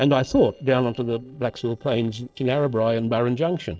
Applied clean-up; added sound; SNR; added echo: neural separator model SepFormer DNS4.